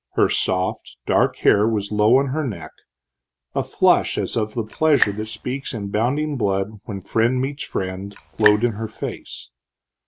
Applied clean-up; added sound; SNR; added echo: none; Raindrop; 8 dB; none.